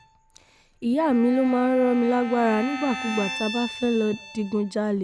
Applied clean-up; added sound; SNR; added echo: none; Wind instrument, woodwind instrument + Bowed string instrument; 12 dB; none.